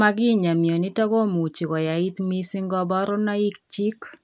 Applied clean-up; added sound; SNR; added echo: none; none; none; none.